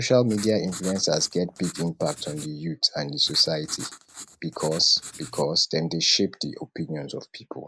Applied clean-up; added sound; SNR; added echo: neural mask model Resemble Enhance denoiser.